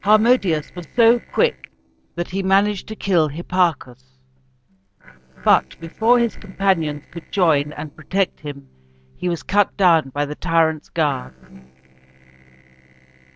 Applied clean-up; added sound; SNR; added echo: neural separator model SepFormer DNS4.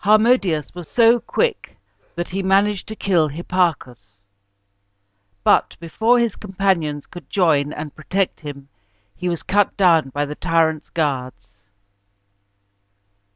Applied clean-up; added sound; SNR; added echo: none; none; none; none.